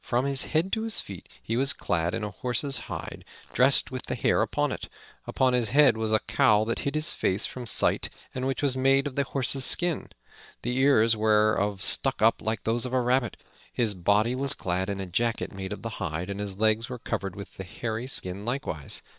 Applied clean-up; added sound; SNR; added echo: neural separator model SepFormer WHAM!.